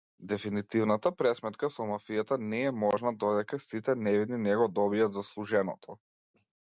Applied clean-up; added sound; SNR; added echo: none; none; none; none.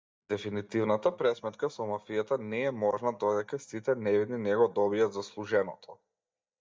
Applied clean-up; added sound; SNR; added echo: neural mask model DeepFilterNet 3.